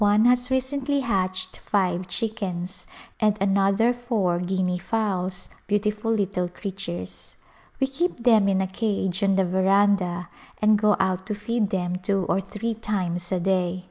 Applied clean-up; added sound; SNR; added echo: none; none; none; none.